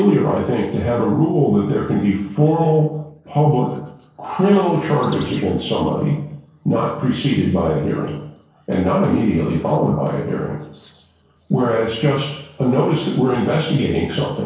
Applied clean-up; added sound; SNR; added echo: neural separator model SepFormer DNS4.